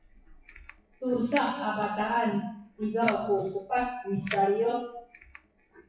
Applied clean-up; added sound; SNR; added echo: classical method WPE with log-MMSE.